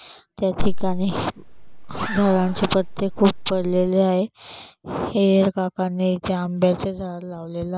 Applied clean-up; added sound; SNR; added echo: none; Zipper (clothing); 2 dB; none.